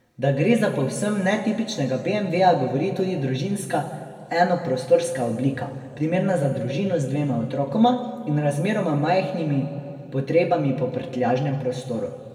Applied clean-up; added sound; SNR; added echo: none; none; none; reverberation time 2.0 s.